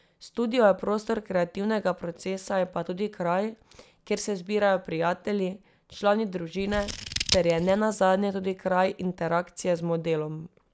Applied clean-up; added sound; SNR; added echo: none; Scissors; 6 dB; none.